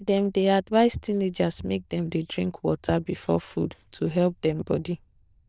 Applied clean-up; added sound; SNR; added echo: neural diffusion model UNIVERSE++.